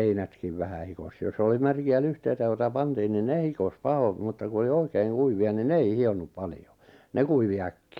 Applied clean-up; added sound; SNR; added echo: none; none; none; none.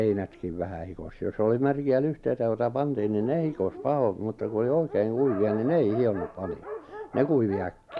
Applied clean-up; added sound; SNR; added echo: none; Dog; 15 dB; none.